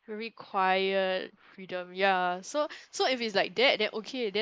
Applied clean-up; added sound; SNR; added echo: neural mask model Resemble Enhance denoiser.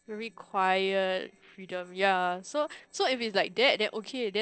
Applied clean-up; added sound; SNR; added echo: neural separator model SepFormer DNS4.